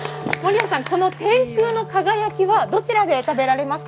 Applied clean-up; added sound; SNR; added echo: none; Wind instrument, woodwind instrument; 16 dB; none.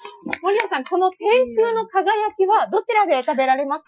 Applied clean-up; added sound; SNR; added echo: classical method Wiener filter.